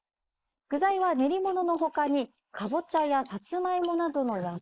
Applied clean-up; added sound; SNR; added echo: neural mask model Resemble Enhance denoiser.